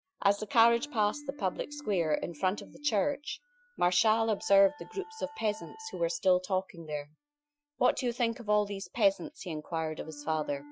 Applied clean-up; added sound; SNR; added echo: classical method Wiener filter.